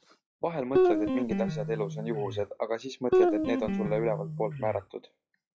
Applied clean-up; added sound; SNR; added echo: classical method log-MMSE.